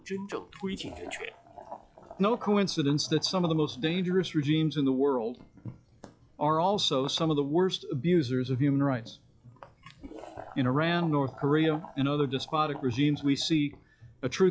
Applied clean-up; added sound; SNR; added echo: classical method log-MMSE.